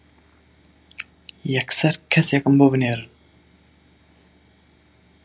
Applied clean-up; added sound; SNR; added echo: none; none; none; none.